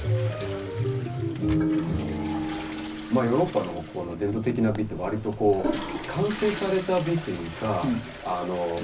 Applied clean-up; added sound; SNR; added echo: none; Toilet flush / Water; 10 dB; reverberation time 0.4 s.